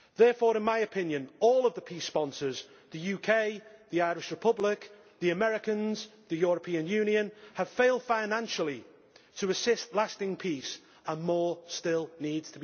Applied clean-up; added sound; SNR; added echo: none; none; none; none.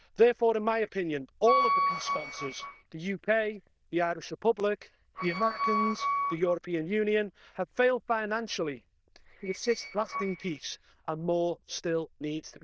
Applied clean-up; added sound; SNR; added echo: neural diffusion model UNIVERSE++.